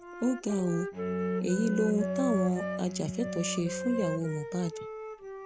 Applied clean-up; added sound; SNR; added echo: none; Wind instrument, woodwind instrument + Bowed string instrument; 3 dB; none.